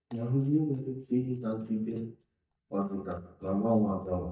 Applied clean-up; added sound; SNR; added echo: neural mask model DeepFilterNet 3.